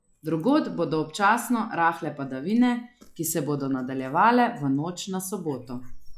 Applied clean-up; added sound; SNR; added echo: classical method log-MMSE.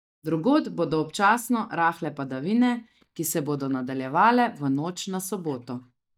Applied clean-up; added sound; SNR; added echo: neural mask model DeepFilterNet 3.